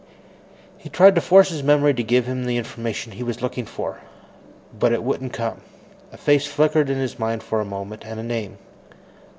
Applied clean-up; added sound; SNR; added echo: none; none; none; none.